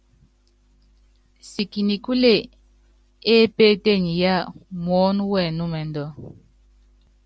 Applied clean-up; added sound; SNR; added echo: none; none; none; none.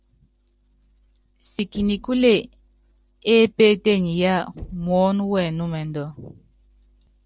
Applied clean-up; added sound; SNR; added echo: neural separator model SepFormer DNS4.